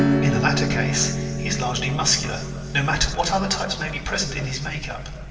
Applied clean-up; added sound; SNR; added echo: none; Acoustic guitar / Strum; 2 dB; reverberation time 2.7 s.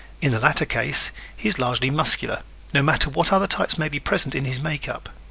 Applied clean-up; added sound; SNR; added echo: none; none; none; none.